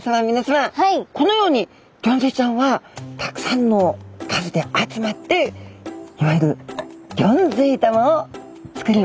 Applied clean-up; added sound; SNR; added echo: none; none; none; none.